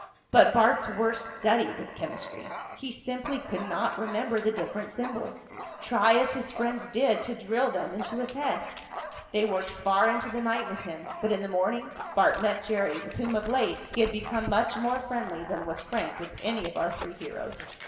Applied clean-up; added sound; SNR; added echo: none; Dog; 13 dB; reverberation time 2.3 s.